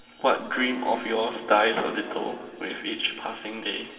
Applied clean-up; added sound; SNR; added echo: none; Wind instrument, woodwind instrument; 19 dB; reverberation time 2.4 s.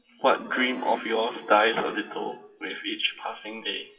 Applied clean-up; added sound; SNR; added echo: classical method WPE with log-MMSE.